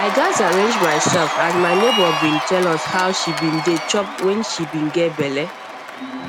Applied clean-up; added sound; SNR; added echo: none; Cheering; 3 dB; none.